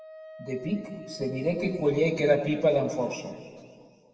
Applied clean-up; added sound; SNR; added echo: none; Wind instrument, woodwind instrument; 18 dB; reverberation time 2.2 s.